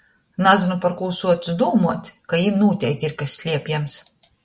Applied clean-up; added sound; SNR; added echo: none; none; none; none.